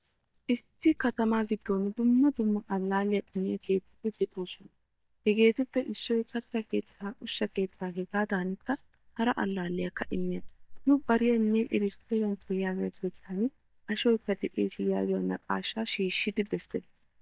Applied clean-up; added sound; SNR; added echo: neural mask model DeepFilterNet 3.